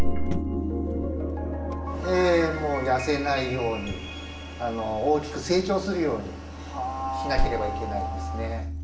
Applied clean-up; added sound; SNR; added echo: none; Cricket; 5 dB; reverberation time 0.7 s.